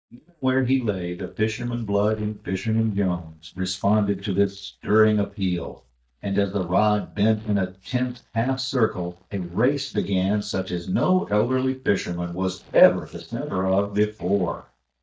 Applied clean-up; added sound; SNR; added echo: neural mask model DeepFilterNet 3.